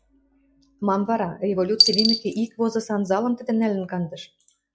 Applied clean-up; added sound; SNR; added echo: classical method log-MMSE.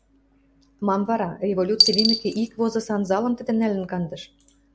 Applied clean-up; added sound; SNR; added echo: none; Coin (dropping); 1 dB; none.